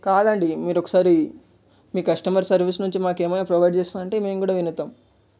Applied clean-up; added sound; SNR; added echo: none; none; none; none.